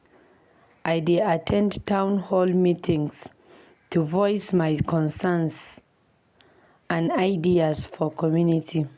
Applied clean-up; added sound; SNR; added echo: none; none; none; none.